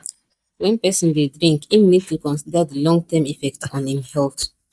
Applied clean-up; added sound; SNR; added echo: neural mask model DeepFilterNet 3.